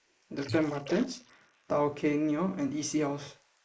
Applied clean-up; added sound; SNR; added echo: neural mask model Resemble Enhance denoiser.